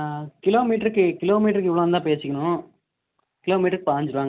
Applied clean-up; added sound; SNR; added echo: none; none; none; none.